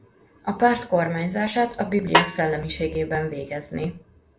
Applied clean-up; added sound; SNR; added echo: none; Snare drum; 0 dB; reverberation time 0.2 s.